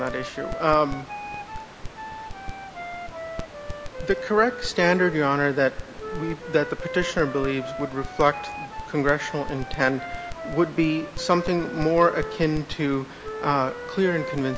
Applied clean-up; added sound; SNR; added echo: none; Wind instrument, woodwind instrument + Crackle; 9 dB; none.